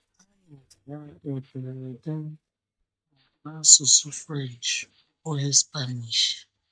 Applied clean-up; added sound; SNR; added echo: neural mask model DeepFilterNet 3.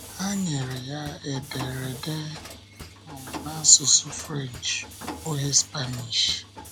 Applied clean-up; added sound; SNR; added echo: none; Mechanisms; 14 dB; none.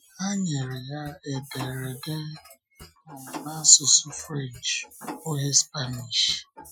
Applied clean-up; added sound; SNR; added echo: classical method Wiener filter.